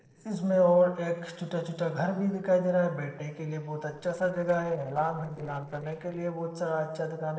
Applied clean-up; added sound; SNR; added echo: neural separator model SepFormer DNS4.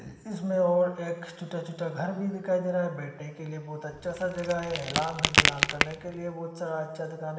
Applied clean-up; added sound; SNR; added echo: none; Crack; -3 dB; reverberation time 1.2 s.